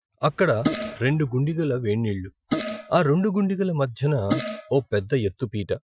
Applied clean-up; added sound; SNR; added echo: classical method Wiener filter.